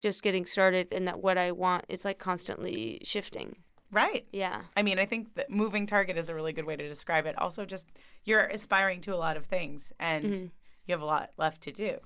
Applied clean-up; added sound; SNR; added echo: neural mask model DeepFilterNet 3.